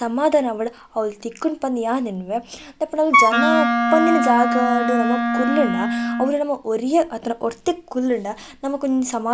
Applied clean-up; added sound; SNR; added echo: none; Wind instrument, woodwind instrument; -2 dB; none.